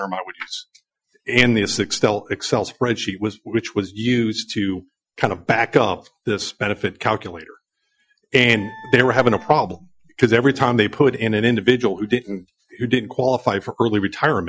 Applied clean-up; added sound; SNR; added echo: classical method Wiener filter.